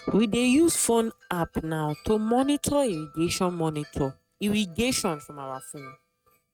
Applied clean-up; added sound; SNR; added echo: neural mask model RNNoise.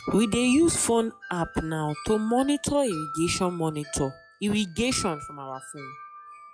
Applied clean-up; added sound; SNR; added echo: classical method log-MMSE.